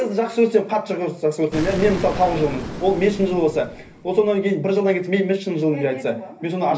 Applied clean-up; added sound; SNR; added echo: none; Explosion; 14 dB; reverberation time 0.3 s.